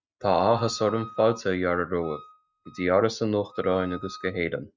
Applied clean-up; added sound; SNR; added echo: neural mask model RNNoise.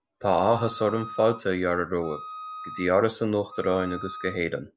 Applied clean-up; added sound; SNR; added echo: none; Wind instrument, woodwind instrument; 14 dB; none.